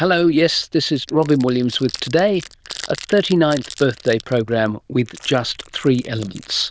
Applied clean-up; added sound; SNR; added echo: neural diffusion model UNIVERSE++.